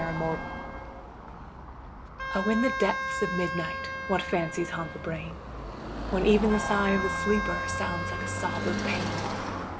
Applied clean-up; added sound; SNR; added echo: none; Car passing by / Traffic noise, roadway noise + Wind instrument, woodwind instrument; 2 dB; none.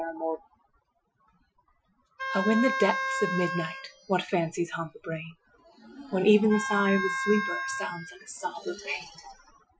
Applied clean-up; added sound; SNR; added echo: classical method Wiener filter.